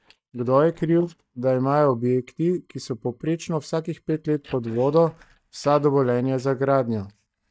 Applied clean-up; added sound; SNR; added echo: neural mask model DeepFilterNet 3.